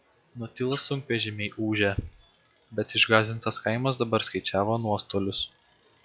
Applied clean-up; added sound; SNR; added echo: classical method log-MMSE.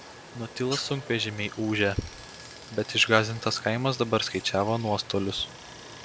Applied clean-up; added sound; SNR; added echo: none; Stream; 15 dB; none.